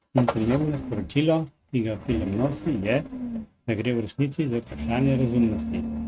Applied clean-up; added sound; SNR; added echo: neural mask model RNNoise.